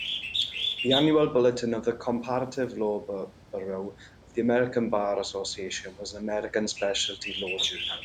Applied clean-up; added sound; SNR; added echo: none; Bird; 8 dB; none.